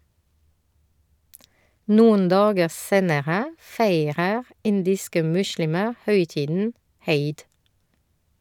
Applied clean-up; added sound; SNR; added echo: none; none; none; none.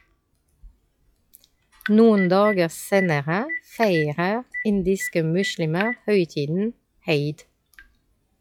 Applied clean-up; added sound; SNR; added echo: classical method log-MMSE.